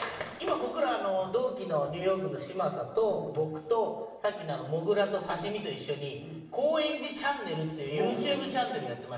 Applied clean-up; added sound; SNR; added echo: none; none; none; reverberation time 1.0 s.